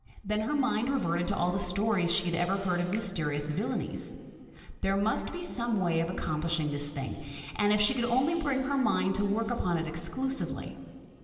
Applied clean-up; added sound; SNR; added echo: neural separator model SepFormer DNS4.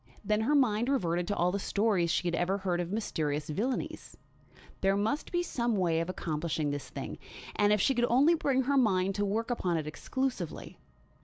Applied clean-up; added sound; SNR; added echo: none; none; none; none.